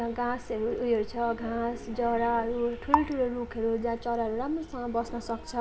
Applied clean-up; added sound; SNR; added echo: none; Raindrop / Drip; 8 dB; reverberation time 0.3 s.